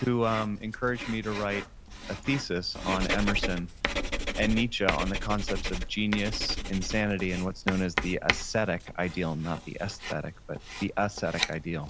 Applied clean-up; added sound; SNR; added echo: none; Writing; 4 dB; none.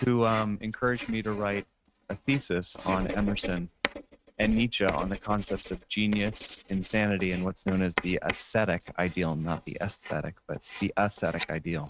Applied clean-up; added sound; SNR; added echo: neural mask model RNNoise.